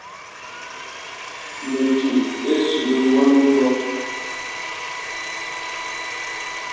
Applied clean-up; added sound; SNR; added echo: none; Domestic sounds, home sounds; 8 dB; reverberation time 1.2 s.